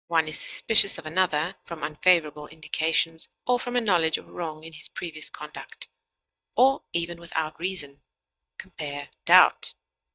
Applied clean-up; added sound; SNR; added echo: neural mask model DeepFilterNet 3.